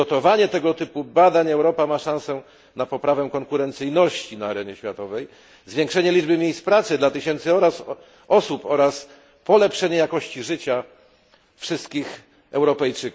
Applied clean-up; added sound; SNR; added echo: none; none; none; none.